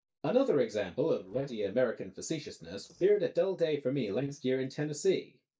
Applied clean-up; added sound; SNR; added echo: neural mask model DeepFilterNet 3.